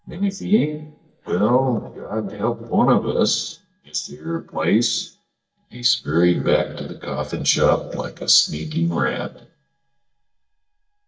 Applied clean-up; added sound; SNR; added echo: neural mask model DeepFilterNet 3.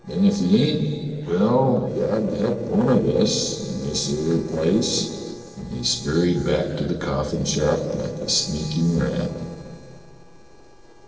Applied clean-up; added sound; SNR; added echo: neural separator model SepFormer DNS4.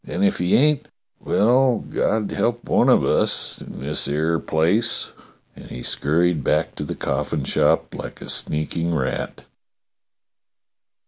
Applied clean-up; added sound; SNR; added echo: none; none; none; none.